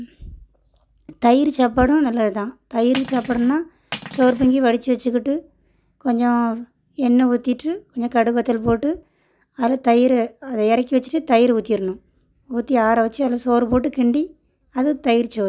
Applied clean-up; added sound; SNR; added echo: none; Cutlery, silverware; 14 dB; none.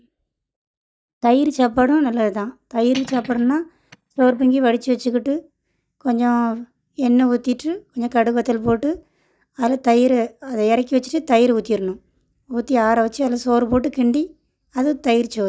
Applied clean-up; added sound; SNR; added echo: neural mask model DeepFilterNet 3.